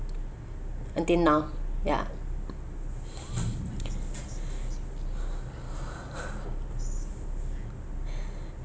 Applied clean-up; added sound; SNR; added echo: none; none; none; none.